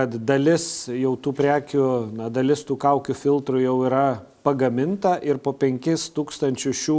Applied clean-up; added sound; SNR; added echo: none; none; none; none.